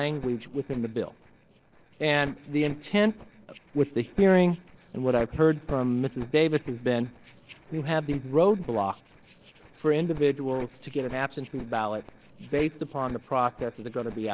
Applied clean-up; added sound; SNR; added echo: neural separator model SepFormer DNS4.